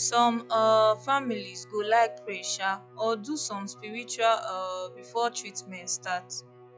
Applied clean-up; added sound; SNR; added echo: classical method log-MMSE.